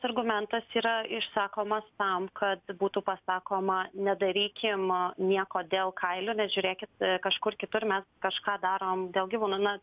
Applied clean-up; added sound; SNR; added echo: none; none; none; none.